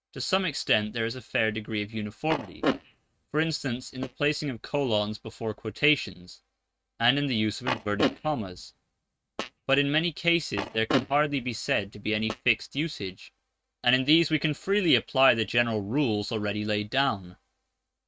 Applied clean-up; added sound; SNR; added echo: neural mask model RNNoise.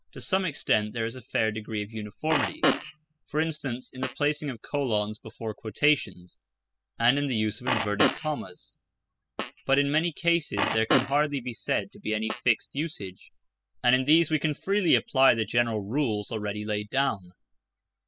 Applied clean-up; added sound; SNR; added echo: classical method spectral subtraction.